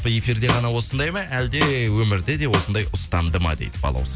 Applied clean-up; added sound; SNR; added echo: none; Snare drum; 7 dB; none.